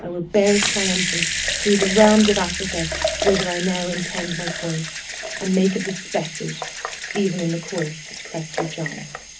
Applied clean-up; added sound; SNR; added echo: none; Sink (filling or washing) / Water tap, faucet / Liquid; 4 dB; reverberation time 0.4 s.